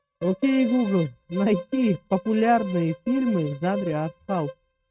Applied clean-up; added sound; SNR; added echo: neural mask model RNNoise.